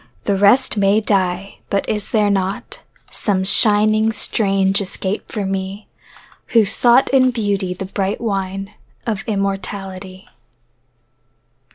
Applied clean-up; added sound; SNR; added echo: none; Tambourine; 19 dB; none.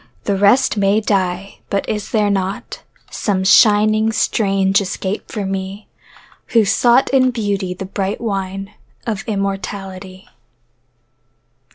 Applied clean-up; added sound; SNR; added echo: none; none; none; none.